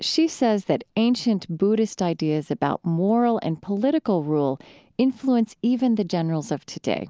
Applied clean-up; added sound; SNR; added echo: none; none; none; none.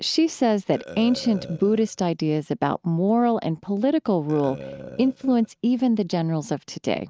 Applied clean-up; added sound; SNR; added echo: neural mask model RNNoise.